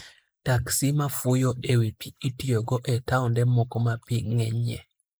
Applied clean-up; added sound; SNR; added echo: neural mask model Resemble Enhance denoiser.